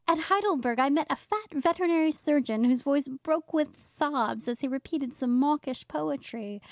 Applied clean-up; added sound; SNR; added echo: none; none; none; none.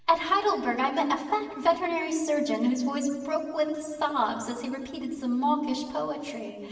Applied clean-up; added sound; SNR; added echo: none; none; none; reverberation time 1.3 s.